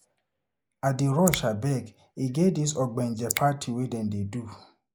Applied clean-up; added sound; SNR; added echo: neural mask model Resemble Enhance denoiser.